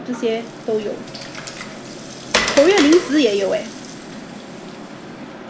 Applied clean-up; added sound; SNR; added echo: none; Water; 8 dB; none.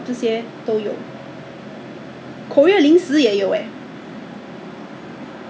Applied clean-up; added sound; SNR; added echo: none; none; none; none.